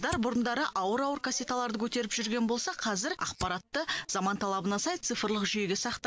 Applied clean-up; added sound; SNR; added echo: none; Fire; 19 dB; none.